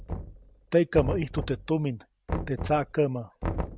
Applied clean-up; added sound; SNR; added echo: none; Knock; 6 dB; none.